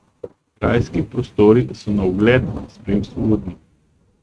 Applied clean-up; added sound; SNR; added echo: neural mask model RNNoise.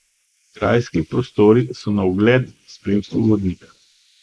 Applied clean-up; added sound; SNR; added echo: neural mask model Resemble Enhance denoiser.